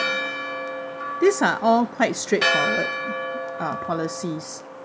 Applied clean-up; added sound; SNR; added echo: none; Church bell; 3 dB; none.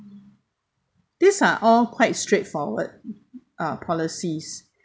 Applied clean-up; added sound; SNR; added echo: none; none; none; none.